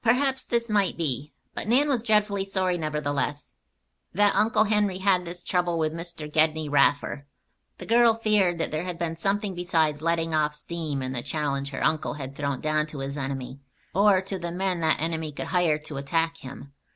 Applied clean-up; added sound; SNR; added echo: none; none; none; none.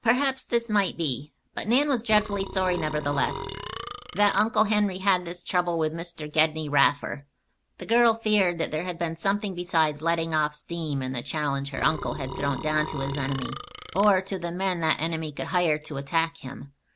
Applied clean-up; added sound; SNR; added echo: none; Burping, eructation; 9 dB; none.